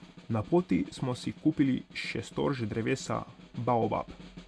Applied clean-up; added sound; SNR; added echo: none; Snare drum; 20 dB; none.